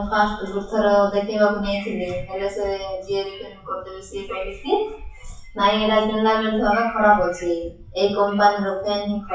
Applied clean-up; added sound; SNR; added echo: classical method WPE with log-MMSE.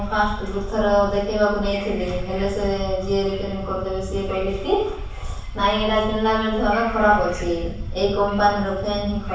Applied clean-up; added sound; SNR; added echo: none; Subway, metro, underground / Wind; 8 dB; reverberation time 0.7 s.